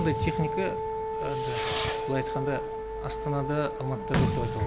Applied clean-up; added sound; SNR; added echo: none; Fireworks + Wind instrument, woodwind instrument; -1 dB; none.